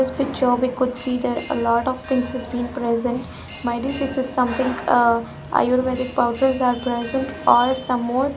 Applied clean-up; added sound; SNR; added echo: none; Bell; 18 dB; none.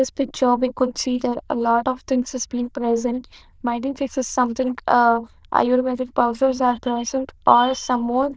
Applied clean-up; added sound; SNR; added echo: neural diffusion model UNIVERSE++.